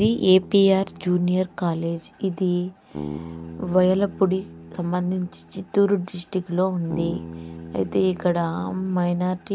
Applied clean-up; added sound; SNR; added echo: none; Bass guitar; 16 dB; none.